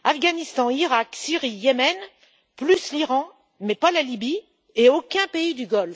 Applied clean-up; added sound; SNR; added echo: none; none; none; none.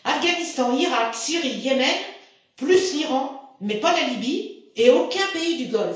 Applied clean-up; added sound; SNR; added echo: none; none; none; reverberation time 0.5 s.